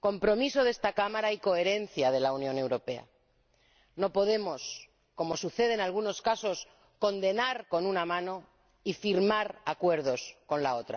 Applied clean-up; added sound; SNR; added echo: none; none; none; none.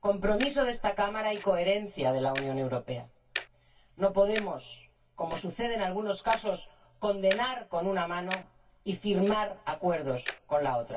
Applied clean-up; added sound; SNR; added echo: none; Tick-tock; 14 dB; reverberation time 0.1 s.